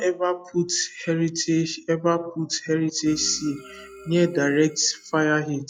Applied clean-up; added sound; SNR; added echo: classical method log-MMSE.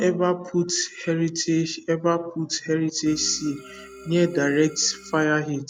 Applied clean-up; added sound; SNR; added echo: none; Organ; 19 dB; none.